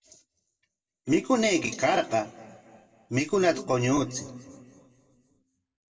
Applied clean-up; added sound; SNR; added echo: none; Bowed string instrument; 20 dB; reverberation time 1.6 s.